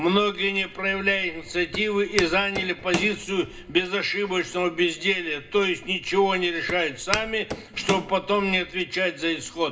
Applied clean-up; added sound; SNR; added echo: none; Walk, footsteps; 13 dB; reverberation time 0.2 s.